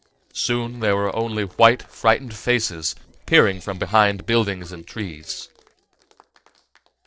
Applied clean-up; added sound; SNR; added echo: neural separator model SepFormer DNS4.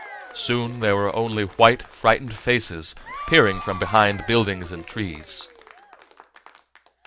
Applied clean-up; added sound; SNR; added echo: none; Applause / Crowd / Cheering; 17 dB; none.